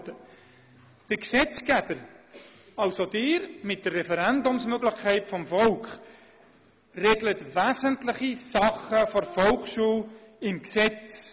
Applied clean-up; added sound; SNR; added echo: none; Brass instrument; 20 dB; none.